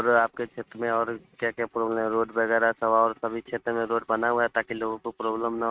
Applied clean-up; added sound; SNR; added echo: neural mask model RNNoise.